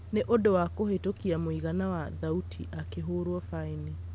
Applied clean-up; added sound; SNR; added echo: none; Idling / Engine starting / Accelerating, revving, vroom / Car; 10 dB; none.